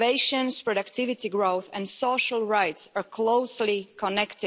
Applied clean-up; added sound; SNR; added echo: none; none; none; none.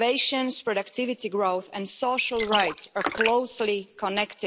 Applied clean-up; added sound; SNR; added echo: neural mask model Resemble Enhance denoiser.